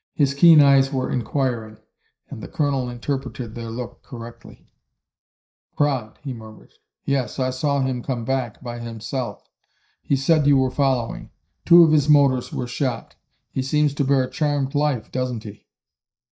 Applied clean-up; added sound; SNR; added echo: neural mask model DeepFilterNet 3.